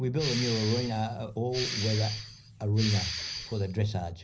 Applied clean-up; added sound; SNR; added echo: none; Respiratory sounds; 7 dB; reverberation time 0.5 s.